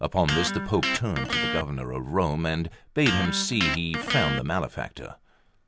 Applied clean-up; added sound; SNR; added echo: none; Electric guitar; 4 dB; none.